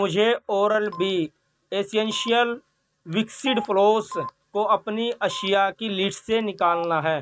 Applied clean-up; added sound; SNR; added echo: neural mask model RNNoise.